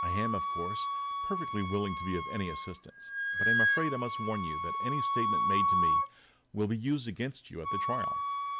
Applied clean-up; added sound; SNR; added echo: none; Wind instrument, woodwind instrument; -4 dB; none.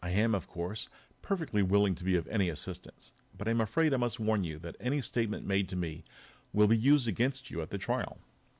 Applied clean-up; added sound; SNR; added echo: none; none; none; none.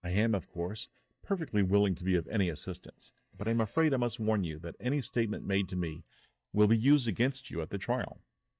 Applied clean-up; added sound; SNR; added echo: neural mask model DeepFilterNet 3.